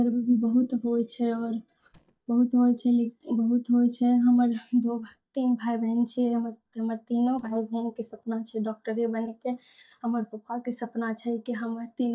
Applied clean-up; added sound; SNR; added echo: neural mask model DeepFilterNet 3.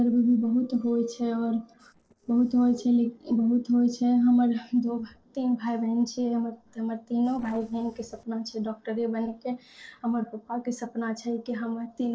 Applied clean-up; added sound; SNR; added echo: neural separator model SepFormer DNS4.